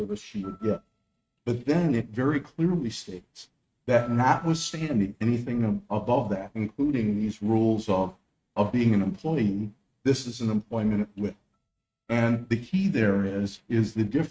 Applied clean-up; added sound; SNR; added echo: neural mask model RNNoise.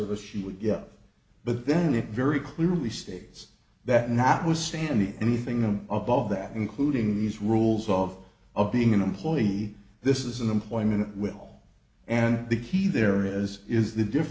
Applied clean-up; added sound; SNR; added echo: none; none; none; none.